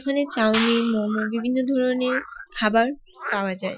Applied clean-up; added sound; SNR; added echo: classical method Wiener filter.